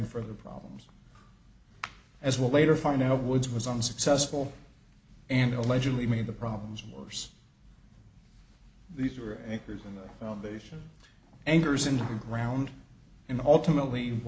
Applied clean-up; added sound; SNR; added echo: none; none; none; none.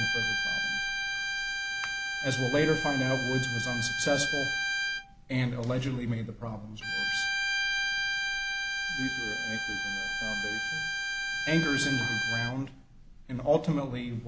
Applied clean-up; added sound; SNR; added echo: none; Bowed string instrument; -1 dB; none.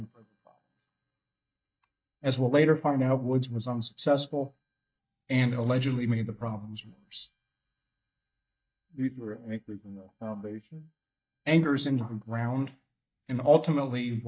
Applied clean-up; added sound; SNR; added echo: neural mask model DeepFilterNet 3.